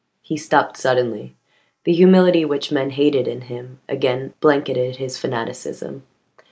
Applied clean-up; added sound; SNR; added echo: neural mask model Resemble Enhance denoiser.